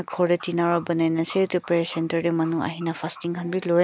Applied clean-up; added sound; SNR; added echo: none; none; none; none.